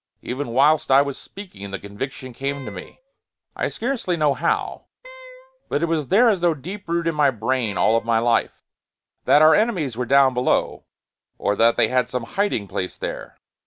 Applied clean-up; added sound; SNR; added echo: none; Wind instrument, woodwind instrument; 19 dB; none.